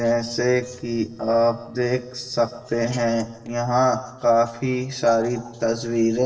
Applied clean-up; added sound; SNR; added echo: neural separator model SepFormer DNS4.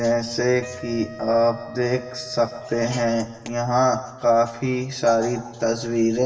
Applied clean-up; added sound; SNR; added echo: none; Wind instrument, woodwind instrument; 18 dB; reverberation time 1.3 s.